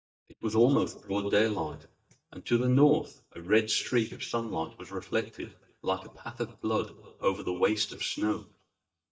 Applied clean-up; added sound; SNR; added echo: neural mask model DeepFilterNet 3.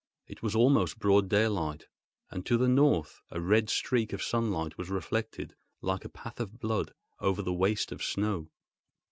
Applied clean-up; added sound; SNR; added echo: none; none; none; none.